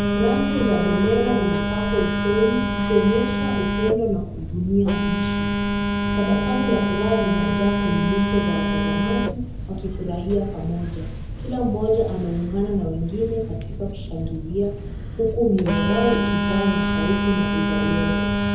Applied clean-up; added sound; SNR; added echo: none; Telephone; -1 dB; reverberation time 0.7 s.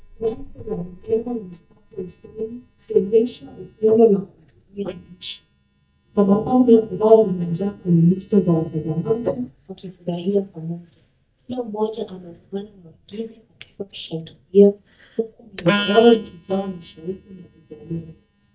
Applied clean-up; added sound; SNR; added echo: neural mask model DeepFilterNet 3.